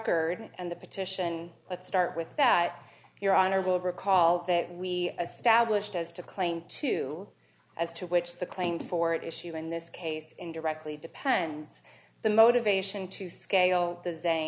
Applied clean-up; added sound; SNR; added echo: none; none; none; none.